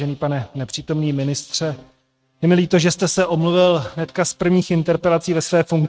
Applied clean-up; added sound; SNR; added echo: neural mask model RNNoise.